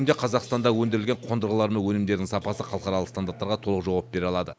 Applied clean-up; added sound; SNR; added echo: none; none; none; none.